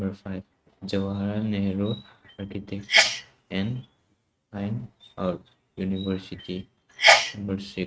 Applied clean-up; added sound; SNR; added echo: neural mask model RNNoise.